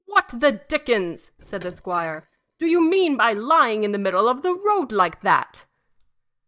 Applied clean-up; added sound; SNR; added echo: neural mask model DeepFilterNet 3.